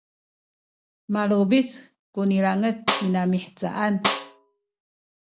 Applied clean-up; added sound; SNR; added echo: none; Snare drum; 4 dB; none.